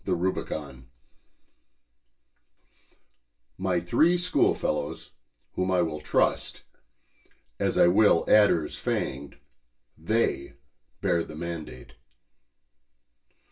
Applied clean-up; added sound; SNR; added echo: none; none; none; reverberation time 0.2 s.